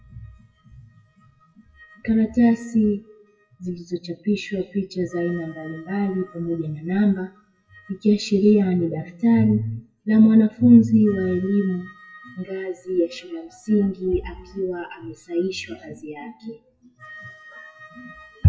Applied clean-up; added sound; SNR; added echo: classical method WPE with log-MMSE.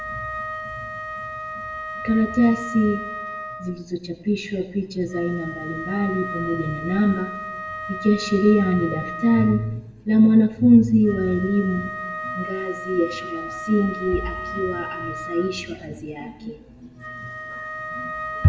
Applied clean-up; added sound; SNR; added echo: none; Wind instrument, woodwind instrument; 10 dB; reverberation time 0.8 s.